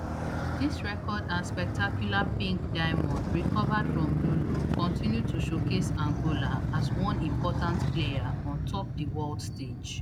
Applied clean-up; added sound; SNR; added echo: none; Motorcycle; -4 dB; none.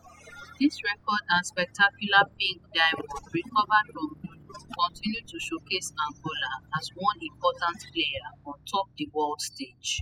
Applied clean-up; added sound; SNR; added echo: classical method spectral subtraction.